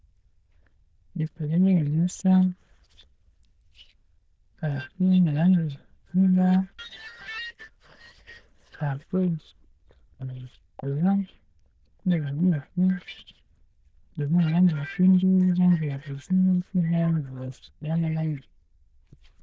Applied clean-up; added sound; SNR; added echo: neural diffusion model UNIVERSE++.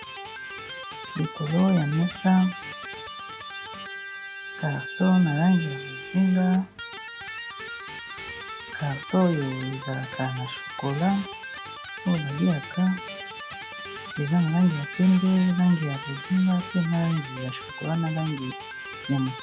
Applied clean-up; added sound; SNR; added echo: none; Electric guitar; 11 dB; none.